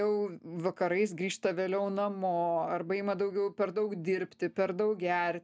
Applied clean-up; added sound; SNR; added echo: none; none; none; none.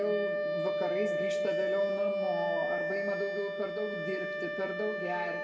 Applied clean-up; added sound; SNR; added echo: none; Wind instrument, woodwind instrument; -3 dB; reverberation time 1.8 s.